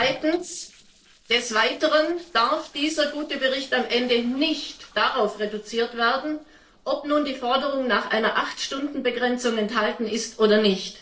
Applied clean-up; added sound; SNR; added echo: neural separator model SepFormer DNS4.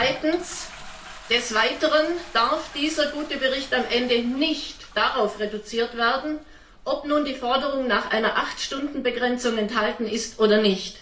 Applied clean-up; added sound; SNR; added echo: none; Toilet flush; 20 dB; reverberation time 0.4 s.